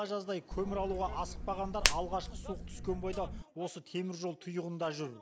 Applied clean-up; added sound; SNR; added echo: none; Hands; 0 dB; none.